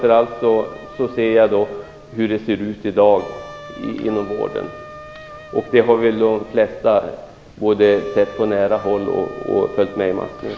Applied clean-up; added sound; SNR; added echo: none; Wind instrument, woodwind instrument; 19 dB; reverberation time 1.3 s.